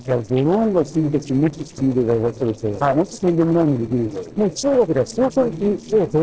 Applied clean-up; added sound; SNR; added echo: neural separator model SepFormer DNS4.